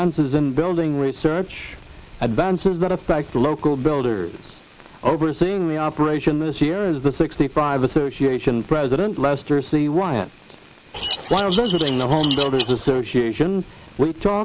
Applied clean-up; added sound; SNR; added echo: neural mask model Resemble Enhance denoiser.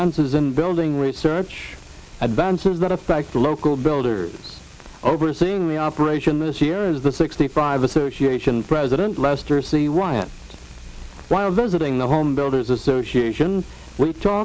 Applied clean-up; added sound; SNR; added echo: none; none; none; none.